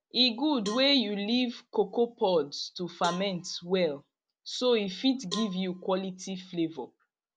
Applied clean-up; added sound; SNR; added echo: none; Cowbell; 18 dB; none.